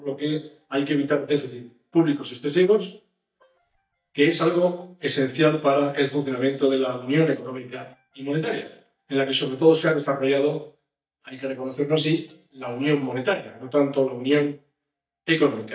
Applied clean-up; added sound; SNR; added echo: neural mask model DeepFilterNet 3.